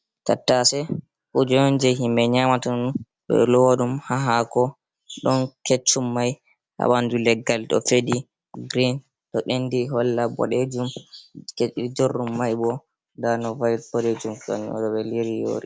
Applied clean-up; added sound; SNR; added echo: none; none; none; none.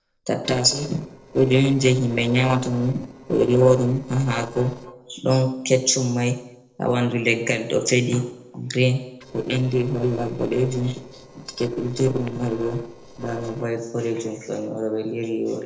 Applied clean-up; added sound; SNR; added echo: neural separator model SepFormer DNS4.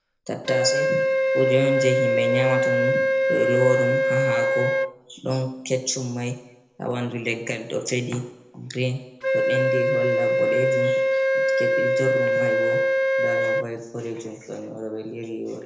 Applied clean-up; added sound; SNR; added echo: none; Wind instrument, woodwind instrument; -4 dB; reverberation time 0.7 s.